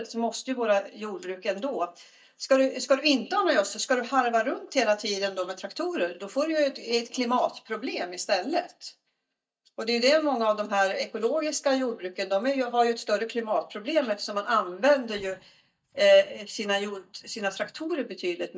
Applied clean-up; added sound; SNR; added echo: neural mask model DeepFilterNet 3.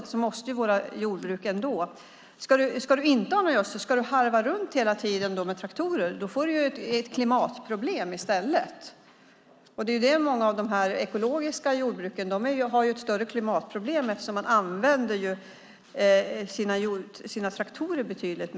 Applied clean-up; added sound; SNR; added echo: none; none; none; none.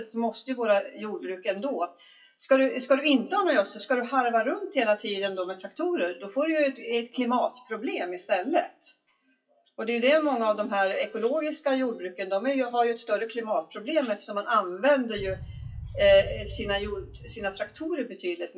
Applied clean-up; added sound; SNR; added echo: classical method WPE with log-MMSE.